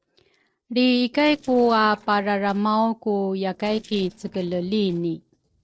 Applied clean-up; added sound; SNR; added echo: neural separator model SepFormer DNS4.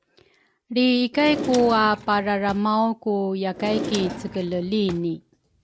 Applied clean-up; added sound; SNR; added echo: none; Drawer open or close; 11 dB; none.